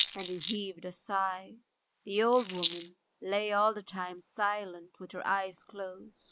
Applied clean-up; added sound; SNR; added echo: neural mask model Resemble Enhance denoiser.